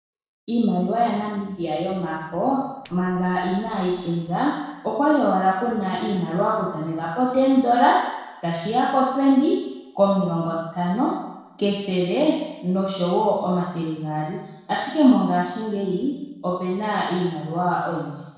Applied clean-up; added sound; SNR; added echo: neural separator model SepFormer DNS4.